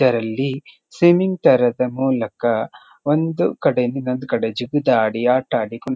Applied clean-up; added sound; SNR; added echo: none; none; none; none.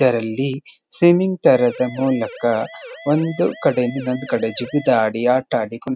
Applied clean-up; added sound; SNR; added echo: none; Siren; 17 dB; none.